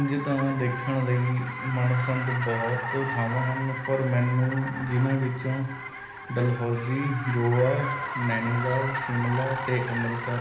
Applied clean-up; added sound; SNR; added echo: none; Car; 7 dB; reverberation time 1.0 s.